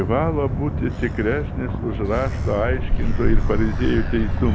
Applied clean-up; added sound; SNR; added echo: none; Motor vehicle (road); -2 dB; none.